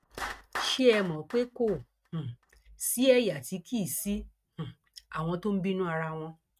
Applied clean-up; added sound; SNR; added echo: neural mask model RNNoise.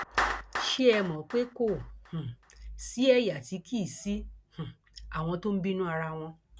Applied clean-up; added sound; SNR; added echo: none; Clapping; 10 dB; none.